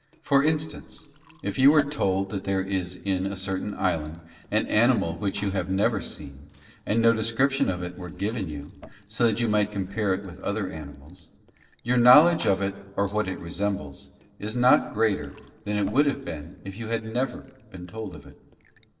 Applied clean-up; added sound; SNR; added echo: neural separator model SepFormer DNS4.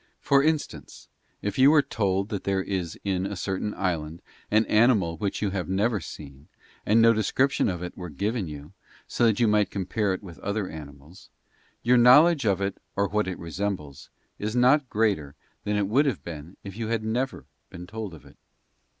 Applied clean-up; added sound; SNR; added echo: none; none; none; none.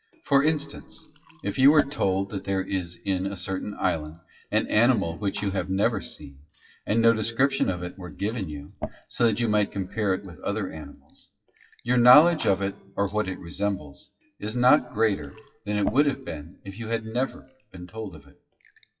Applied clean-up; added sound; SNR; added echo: classical method WPE with log-MMSE.